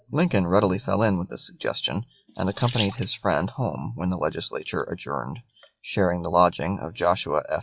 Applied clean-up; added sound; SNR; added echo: classical method log-MMSE.